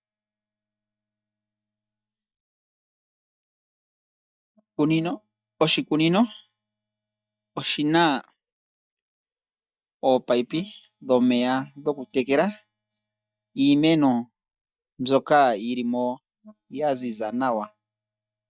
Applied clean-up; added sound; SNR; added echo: neural mask model DeepFilterNet 3.